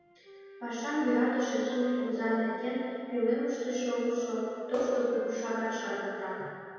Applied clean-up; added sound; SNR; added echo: none; Wind instrument, woodwind instrument; 17 dB; reverberation time 2.1 s.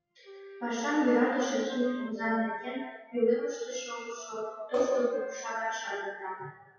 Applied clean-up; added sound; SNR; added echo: classical method WPE with log-MMSE.